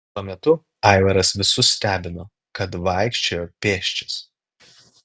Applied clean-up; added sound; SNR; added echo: none; none; none; none.